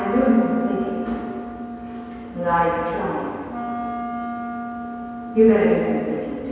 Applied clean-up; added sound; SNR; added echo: none; Wind instrument, woodwind instrument; 9 dB; reverberation time 2.2 s.